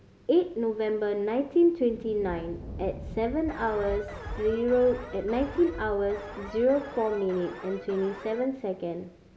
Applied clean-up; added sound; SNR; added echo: none; Thunder + Alarm; 14 dB; none.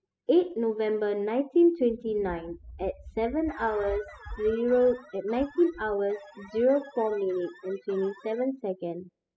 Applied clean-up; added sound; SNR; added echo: classical method spectral subtraction.